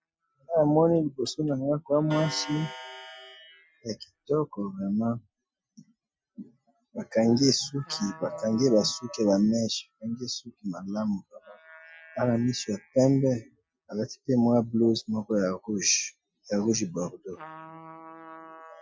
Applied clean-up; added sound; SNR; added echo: classical method Wiener filter.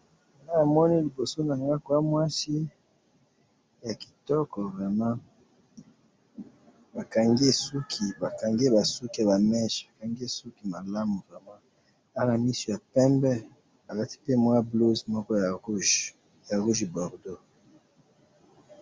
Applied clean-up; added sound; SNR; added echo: none; none; none; none.